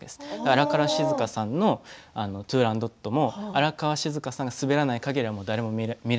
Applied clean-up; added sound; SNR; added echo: none; none; none; none.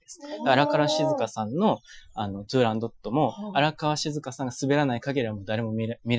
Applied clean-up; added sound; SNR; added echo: classical method Wiener filter.